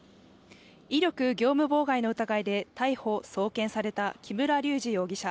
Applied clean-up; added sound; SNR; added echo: none; none; none; none.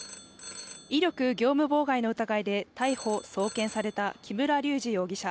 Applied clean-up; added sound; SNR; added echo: none; Telephone; 18 dB; none.